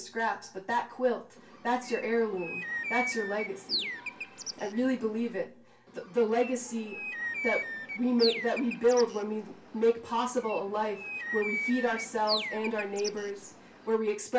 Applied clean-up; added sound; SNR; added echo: none; Bird; 7 dB; reverberation time 0.2 s.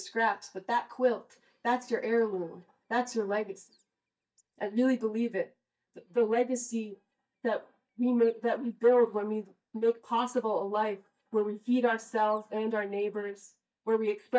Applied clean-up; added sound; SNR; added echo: neural mask model DeepFilterNet 3.